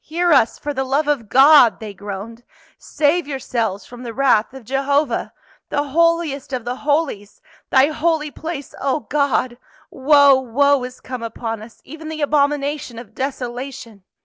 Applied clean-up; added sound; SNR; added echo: none; none; none; none.